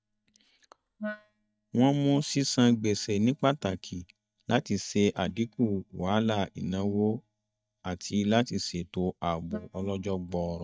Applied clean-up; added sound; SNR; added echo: neural mask model DeepFilterNet 3.